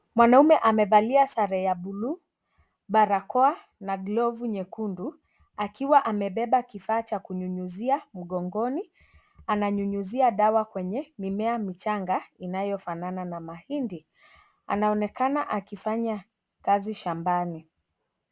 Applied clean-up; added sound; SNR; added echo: none; none; none; none.